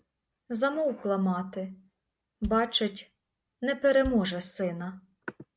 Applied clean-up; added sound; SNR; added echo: none; Bass drum; 16 dB; none.